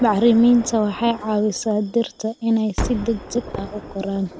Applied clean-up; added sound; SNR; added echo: none; Gunshot, gunfire; 12 dB; none.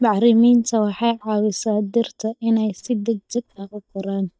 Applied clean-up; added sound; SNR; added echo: neural mask model DeepFilterNet 3.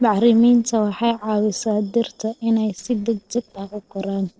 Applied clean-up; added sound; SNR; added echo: neural separator model SepFormer DNS4.